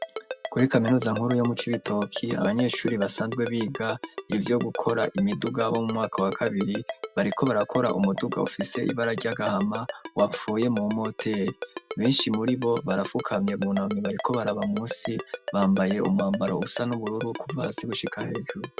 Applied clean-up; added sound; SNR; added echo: none; Ringtone; 10 dB; none.